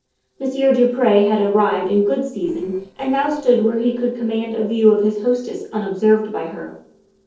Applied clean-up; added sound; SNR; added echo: neural separator model SepFormer DNS4.